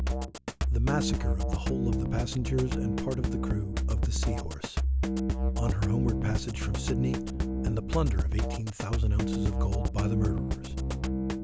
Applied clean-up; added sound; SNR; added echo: none; Drum kit; -4 dB; none.